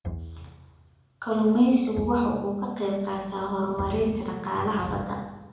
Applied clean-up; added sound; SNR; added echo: none; Bowed string instrument; 14 dB; reverberation time 0.9 s.